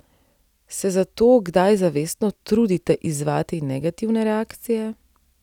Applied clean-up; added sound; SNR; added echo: none; none; none; none.